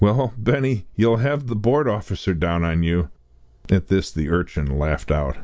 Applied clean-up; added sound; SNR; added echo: none; none; none; none.